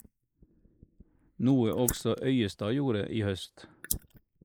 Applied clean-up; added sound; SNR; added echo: neural mask model Resemble Enhance denoiser.